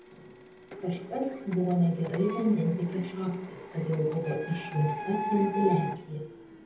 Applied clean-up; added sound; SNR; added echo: none; Printer; 10 dB; reverberation time 0.8 s.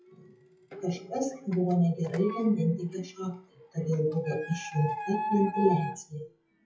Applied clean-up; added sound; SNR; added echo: classical method WPE with log-MMSE.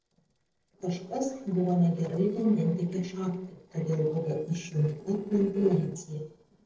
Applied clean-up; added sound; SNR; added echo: neural separator model SepFormer DNS4.